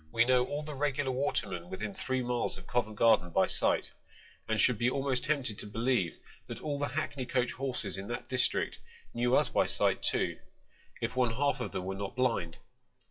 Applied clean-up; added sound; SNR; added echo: classical method WPE with log-MMSE.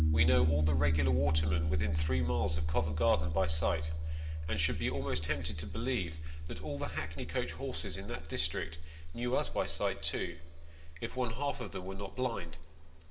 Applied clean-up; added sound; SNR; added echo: none; Piano; 1 dB; reverberation time 2.5 s.